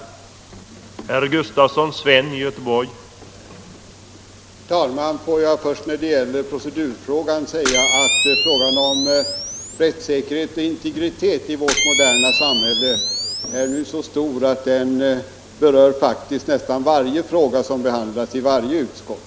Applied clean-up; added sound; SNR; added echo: none; Camera; 1 dB; none.